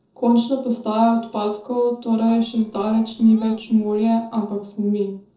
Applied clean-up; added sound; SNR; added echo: neural separator model SepFormer DNS4.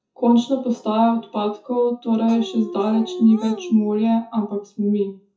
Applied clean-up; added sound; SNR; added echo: classical method WPE with log-MMSE.